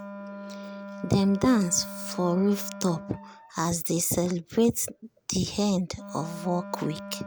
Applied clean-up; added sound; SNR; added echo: none; Wind instrument, woodwind instrument; 14 dB; none.